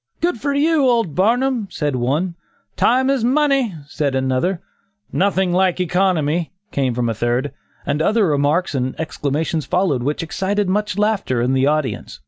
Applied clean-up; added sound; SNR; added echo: none; none; none; none.